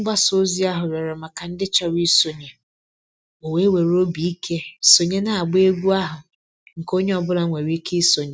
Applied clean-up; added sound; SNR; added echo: none; none; none; none.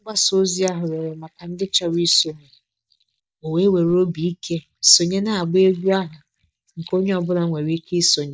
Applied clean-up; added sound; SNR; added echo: neural mask model DeepFilterNet 3.